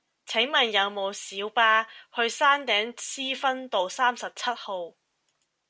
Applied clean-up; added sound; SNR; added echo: none; none; none; none.